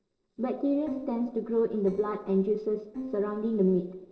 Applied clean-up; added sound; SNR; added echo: neural separator model SepFormer DNS4.